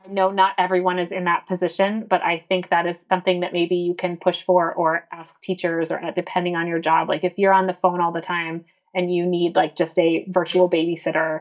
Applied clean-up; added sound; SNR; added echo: neural mask model DeepFilterNet 3.